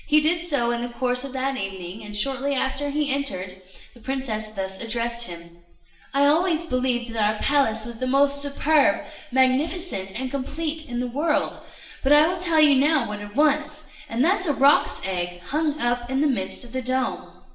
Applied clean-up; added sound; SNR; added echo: none; none; none; reverberation time 0.8 s.